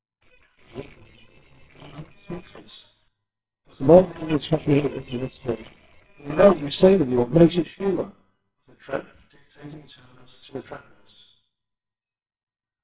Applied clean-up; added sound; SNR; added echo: neural separator model SepFormer WHAMR!.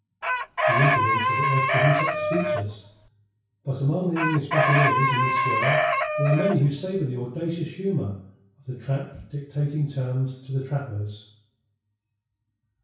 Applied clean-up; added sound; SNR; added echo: none; Chicken, rooster; -4 dB; reverberation time 0.6 s.